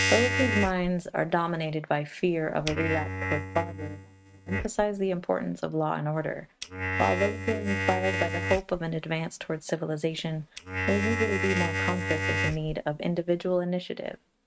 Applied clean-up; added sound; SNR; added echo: neural mask model RNNoise.